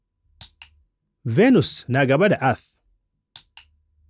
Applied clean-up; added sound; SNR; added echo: none; none; none; none.